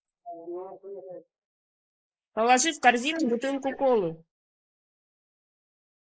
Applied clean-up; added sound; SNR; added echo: neural mask model Resemble Enhance denoiser.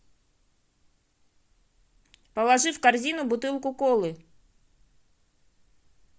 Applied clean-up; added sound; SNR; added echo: none; none; none; none.